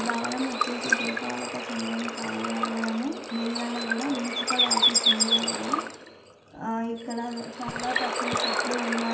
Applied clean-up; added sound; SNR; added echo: none; Water / Bird; -3 dB; reverberation time 0.9 s.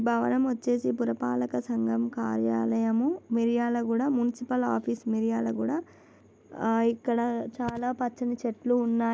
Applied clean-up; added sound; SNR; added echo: none; none; none; none.